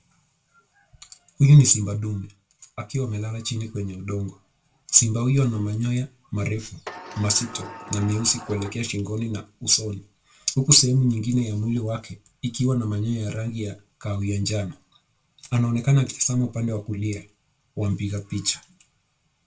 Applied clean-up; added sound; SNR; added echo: none; Sliding door; 16 dB; reverberation time 0.2 s.